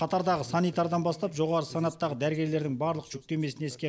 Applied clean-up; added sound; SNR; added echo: none; none; none; none.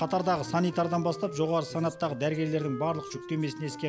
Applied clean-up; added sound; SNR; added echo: none; Wind instrument, woodwind instrument; 13 dB; none.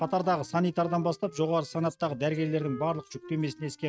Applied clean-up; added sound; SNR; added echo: neural mask model RNNoise.